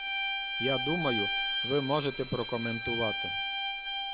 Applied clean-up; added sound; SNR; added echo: none; Bowed string instrument; -1 dB; none.